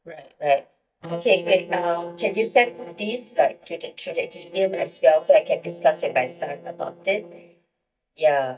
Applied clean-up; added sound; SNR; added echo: neural mask model DeepFilterNet 3.